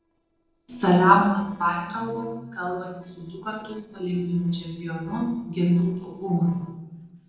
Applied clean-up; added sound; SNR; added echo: neural separator model SepFormer DNS4.